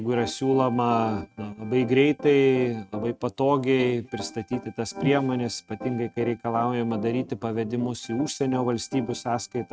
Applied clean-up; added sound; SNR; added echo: neural mask model RNNoise.